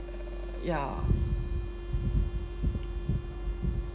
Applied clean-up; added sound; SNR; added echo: none; Wind instrument, woodwind instrument; 16 dB; reverberation time 0.8 s.